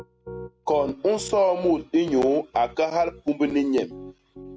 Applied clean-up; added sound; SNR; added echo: none; Piano; 18 dB; none.